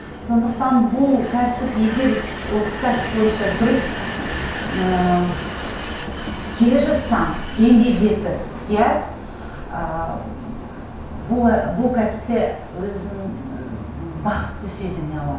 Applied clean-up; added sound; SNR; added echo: none; Vehicle; 8 dB; reverberation time 0.5 s.